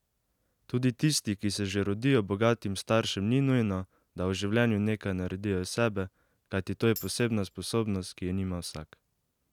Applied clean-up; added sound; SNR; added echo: none; Tambourine; 19 dB; none.